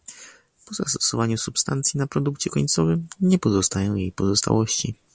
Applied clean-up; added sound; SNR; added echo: none; none; none; none.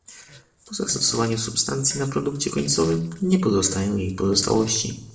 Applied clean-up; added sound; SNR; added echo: neural separator model SepFormer DNS4.